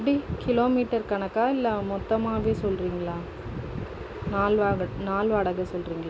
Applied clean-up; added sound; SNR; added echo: none; none; none; none.